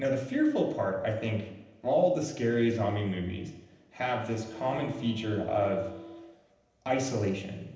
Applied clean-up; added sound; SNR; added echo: none; Wind instrument, woodwind instrument; 16 dB; reverberation time 0.9 s.